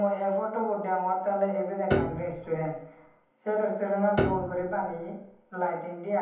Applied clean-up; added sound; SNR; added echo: none; Piano; 3 dB; reverberation time 1.3 s.